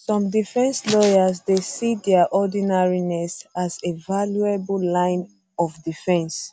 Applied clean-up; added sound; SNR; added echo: none; none; none; none.